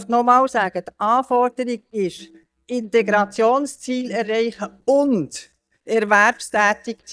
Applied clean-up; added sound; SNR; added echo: neural mask model DeepFilterNet 3.